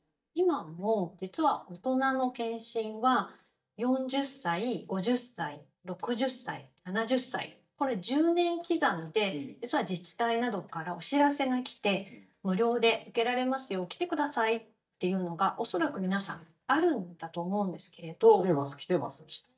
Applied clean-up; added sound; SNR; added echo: neural mask model DeepFilterNet 3.